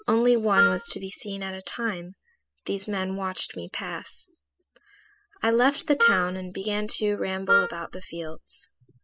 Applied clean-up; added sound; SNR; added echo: classical method spectral subtraction.